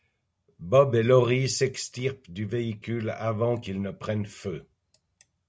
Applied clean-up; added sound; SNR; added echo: none; none; none; none.